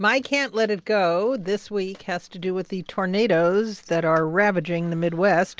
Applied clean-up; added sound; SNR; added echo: none; none; none; none.